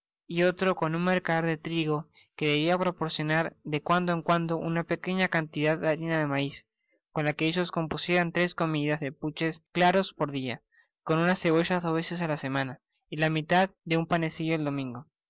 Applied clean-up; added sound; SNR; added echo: none; none; none; none.